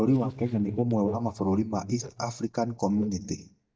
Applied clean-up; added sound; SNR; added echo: neural mask model DeepFilterNet 3.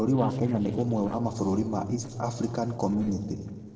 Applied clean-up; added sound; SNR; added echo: neural separator model SepFormer DNS4.